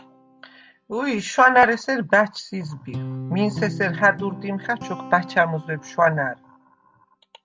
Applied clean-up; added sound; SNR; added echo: none; Guitar; 14 dB; none.